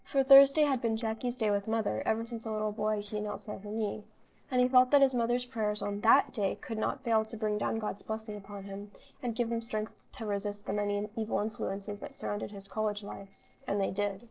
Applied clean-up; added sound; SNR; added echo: neural separator model SepFormer DNS4.